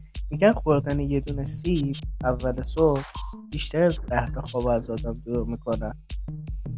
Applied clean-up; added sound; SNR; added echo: none; Drum kit; 7 dB; none.